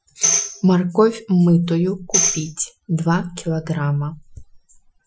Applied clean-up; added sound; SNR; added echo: classical method Wiener filter.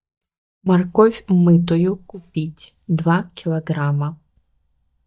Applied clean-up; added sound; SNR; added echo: neural mask model DeepFilterNet 3.